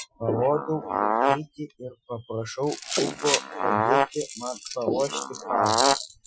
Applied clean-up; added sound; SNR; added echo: classical method Wiener filter.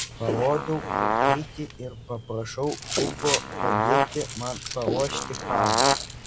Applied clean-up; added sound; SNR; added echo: none; Rattle + Fart; -3 dB; none.